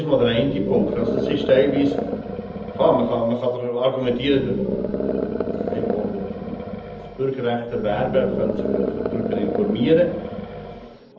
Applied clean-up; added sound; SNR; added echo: none; Animal; 4 dB; reverberation time 0.7 s.